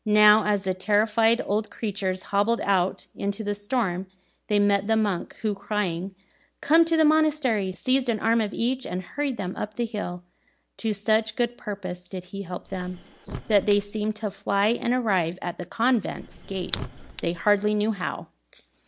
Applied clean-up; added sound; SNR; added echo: neural mask model Resemble Enhance denoiser.